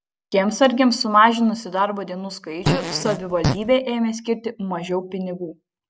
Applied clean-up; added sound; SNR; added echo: none; Fart; 3 dB; none.